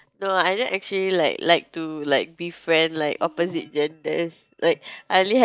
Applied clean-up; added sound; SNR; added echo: neural mask model DeepFilterNet 3.